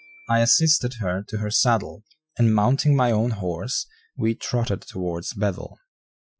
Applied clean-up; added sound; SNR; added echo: classical method Wiener filter.